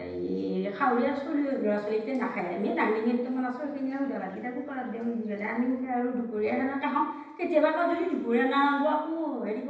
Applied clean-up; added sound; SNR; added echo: none; none; none; reverberation time 0.9 s.